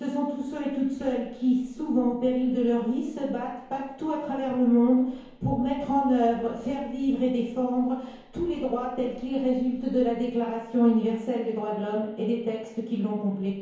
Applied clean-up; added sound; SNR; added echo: none; none; none; reverberation time 1.0 s.